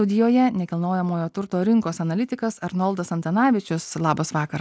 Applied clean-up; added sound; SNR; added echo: none; none; none; none.